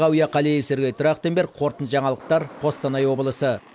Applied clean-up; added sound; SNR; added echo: none; none; none; none.